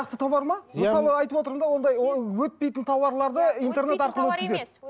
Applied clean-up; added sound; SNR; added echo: none; none; none; none.